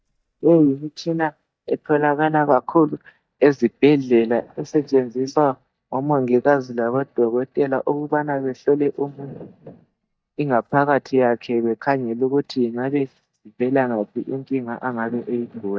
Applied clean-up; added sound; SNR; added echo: neural mask model DeepFilterNet 3.